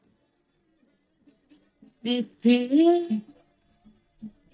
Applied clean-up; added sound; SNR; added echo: neural mask model DeepFilterNet 3.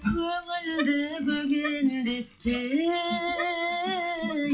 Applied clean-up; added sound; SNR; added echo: classical method WPE with log-MMSE.